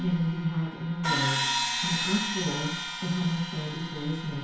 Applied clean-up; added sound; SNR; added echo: none; Crash cymbal; 2 dB; reverberation time 0.9 s.